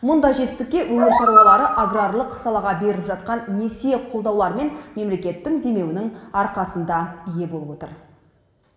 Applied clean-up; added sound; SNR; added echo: none; Animal; -4 dB; reverberation time 1.1 s.